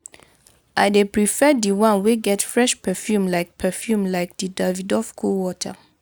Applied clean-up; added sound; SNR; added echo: none; none; none; none.